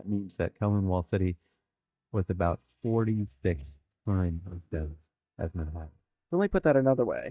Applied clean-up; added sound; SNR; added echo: neural mask model DeepFilterNet 3.